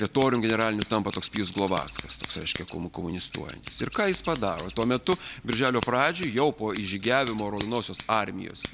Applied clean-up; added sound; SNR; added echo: none; Scissors; 2 dB; none.